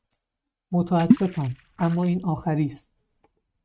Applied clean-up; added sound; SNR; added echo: neural mask model RNNoise.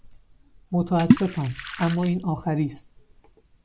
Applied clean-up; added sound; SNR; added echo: none; Water / Splash, splatter; -1 dB; none.